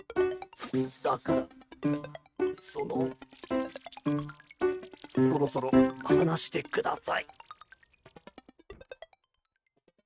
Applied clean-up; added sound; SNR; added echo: neural mask model RNNoise.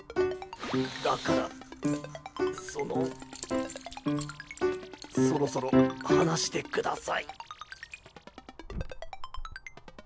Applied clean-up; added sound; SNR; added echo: none; Ringtone + Keys jangling; 12 dB; none.